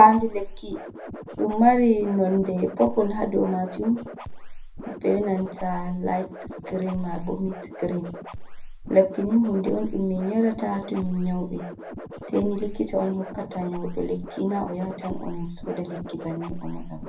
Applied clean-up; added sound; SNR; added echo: none; Scratching (performance technique); 11 dB; reverberation time 0.3 s.